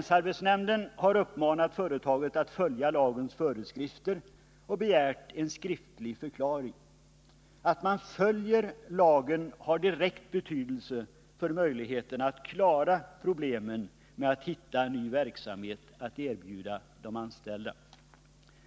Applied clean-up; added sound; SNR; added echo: none; none; none; none.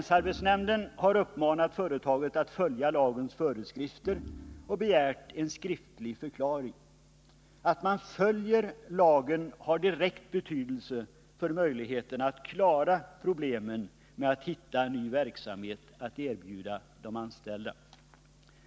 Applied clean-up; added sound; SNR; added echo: none; Organ; 18 dB; none.